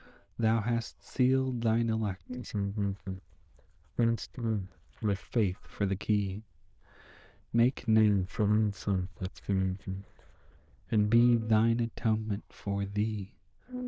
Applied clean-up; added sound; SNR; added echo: neural diffusion model UNIVERSE++.